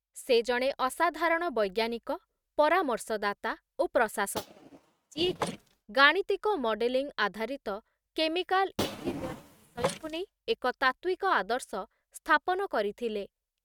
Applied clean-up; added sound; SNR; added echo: neural mask model RNNoise.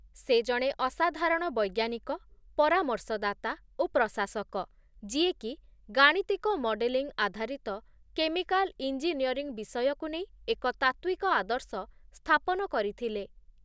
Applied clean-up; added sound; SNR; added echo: none; none; none; none.